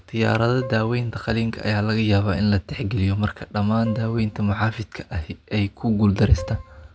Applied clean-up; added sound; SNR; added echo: none; Keyboard (musical); 16 dB; none.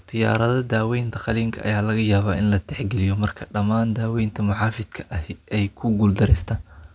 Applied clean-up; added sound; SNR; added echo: none; none; none; none.